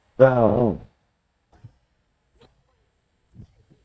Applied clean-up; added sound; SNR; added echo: neural mask model DeepFilterNet 3.